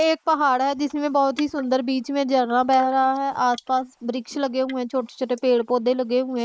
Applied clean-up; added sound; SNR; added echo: neural mask model Resemble Enhance denoiser.